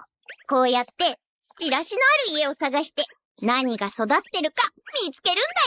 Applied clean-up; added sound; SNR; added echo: neural mask model Resemble Enhance denoiser.